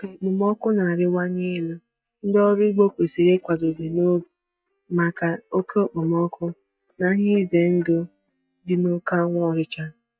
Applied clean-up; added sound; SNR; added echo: neural mask model DeepFilterNet 3.